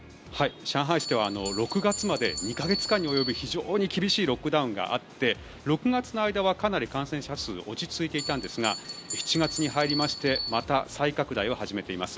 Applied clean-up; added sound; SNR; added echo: none; Bell; 7 dB; none.